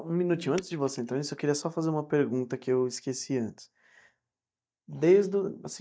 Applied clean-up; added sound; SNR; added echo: neural mask model DeepFilterNet 3.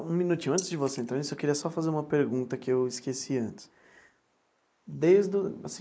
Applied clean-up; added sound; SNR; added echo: neural mask model Resemble Enhance denoiser.